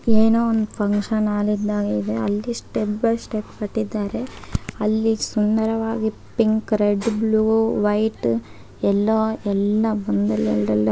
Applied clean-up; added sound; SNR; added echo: none; none; none; none.